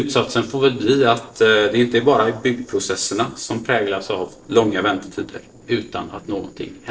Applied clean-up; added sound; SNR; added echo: neural separator model SepFormer DNS4.